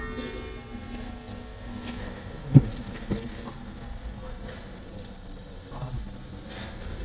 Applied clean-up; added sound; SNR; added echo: neural mask model DeepFilterNet 3.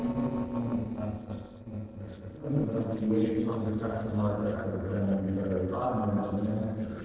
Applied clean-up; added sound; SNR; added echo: neural separator model SepFormer DNS4.